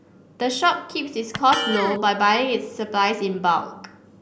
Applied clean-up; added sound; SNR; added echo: none; Electric guitar; 11 dB; none.